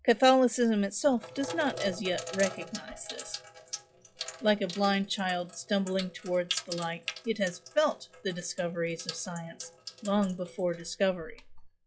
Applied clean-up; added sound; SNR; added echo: classical method log-MMSE.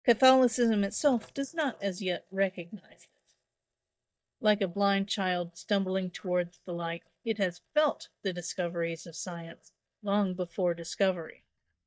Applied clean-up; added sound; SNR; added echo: neural mask model DeepFilterNet 3.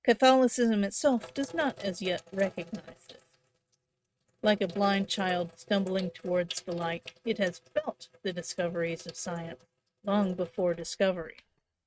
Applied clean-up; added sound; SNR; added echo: neural mask model RNNoise.